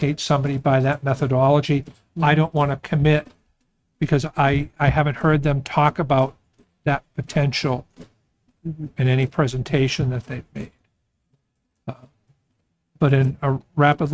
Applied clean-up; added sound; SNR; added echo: neural mask model RNNoise.